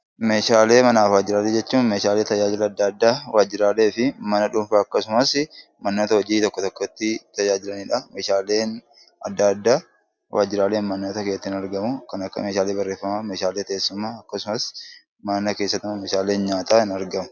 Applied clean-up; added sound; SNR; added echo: none; none; none; none.